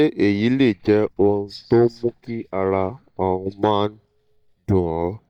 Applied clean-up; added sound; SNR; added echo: neural mask model DeepFilterNet 3.